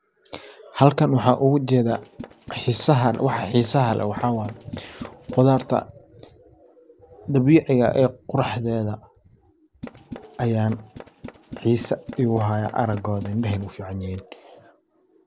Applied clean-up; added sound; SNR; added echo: neural separator model SepFormer DNS4.